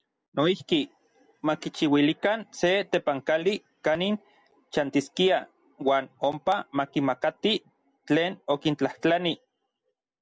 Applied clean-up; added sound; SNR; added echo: none; none; none; none.